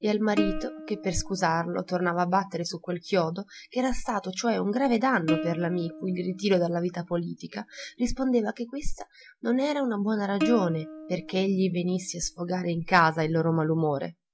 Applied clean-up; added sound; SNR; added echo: none; Plucked string instrument; 11 dB; none.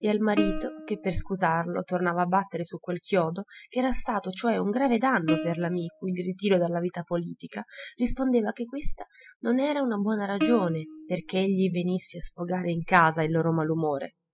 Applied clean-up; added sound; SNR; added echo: classical method spectral subtraction.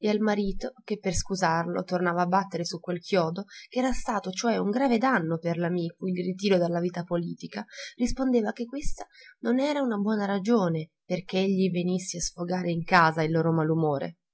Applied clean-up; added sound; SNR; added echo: none; none; none; none.